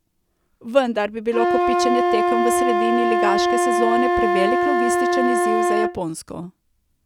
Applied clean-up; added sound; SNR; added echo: none; Wind instrument, woodwind instrument; -5 dB; none.